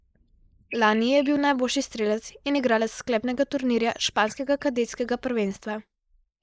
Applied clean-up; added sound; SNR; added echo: neural mask model Resemble Enhance denoiser.